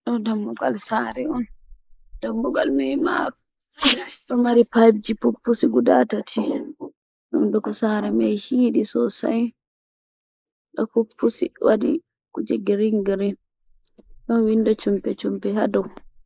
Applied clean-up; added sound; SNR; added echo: neural mask model Resemble Enhance denoiser.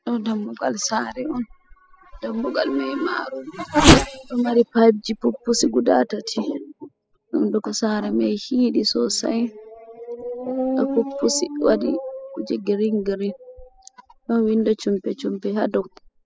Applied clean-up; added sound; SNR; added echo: classical method spectral subtraction.